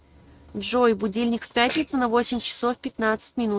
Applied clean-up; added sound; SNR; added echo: neural mask model RNNoise.